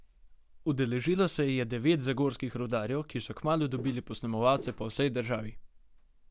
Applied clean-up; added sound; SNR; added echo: none; Walk, footsteps; 15 dB; none.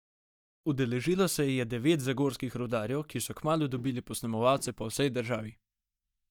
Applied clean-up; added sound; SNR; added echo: neural mask model DeepFilterNet 3.